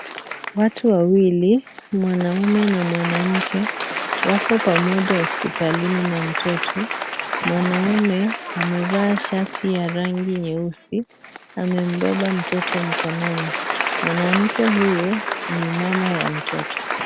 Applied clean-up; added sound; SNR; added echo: none; Applause; 5 dB; none.